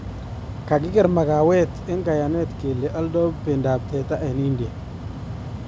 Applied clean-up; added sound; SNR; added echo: none; Mechanical fan; 9 dB; none.